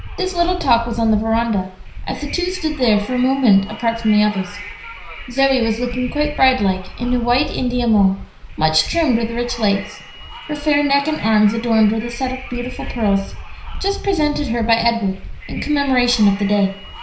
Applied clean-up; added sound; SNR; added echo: none; Wind; 11 dB; reverberation time 0.5 s.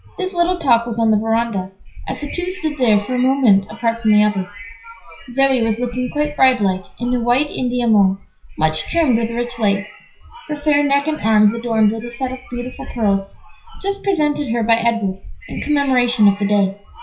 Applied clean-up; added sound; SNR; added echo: classical method WPE with log-MMSE.